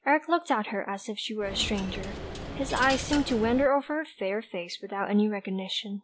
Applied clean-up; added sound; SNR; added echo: none; Coin (dropping); 7 dB; none.